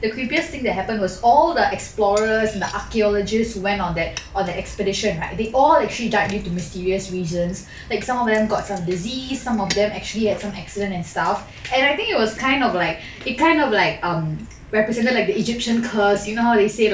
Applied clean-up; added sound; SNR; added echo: none; none; none; none.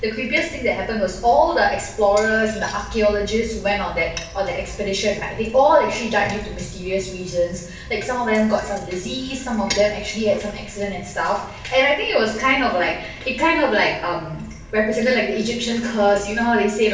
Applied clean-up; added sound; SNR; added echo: none; none; none; reverberation time 0.9 s.